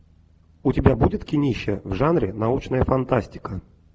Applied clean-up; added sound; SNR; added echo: none; none; none; none.